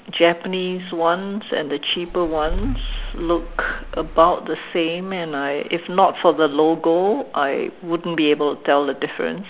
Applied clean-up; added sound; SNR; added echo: none; Engine starting / Car; 7 dB; none.